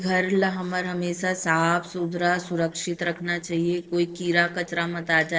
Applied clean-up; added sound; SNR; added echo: neural separator model SepFormer DNS4.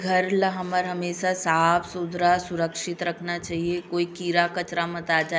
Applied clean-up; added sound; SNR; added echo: none; none; none; none.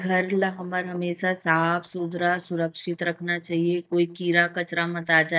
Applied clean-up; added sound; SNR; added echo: neural mask model DeepFilterNet 3.